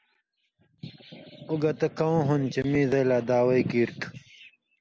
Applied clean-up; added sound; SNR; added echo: none; none; none; none.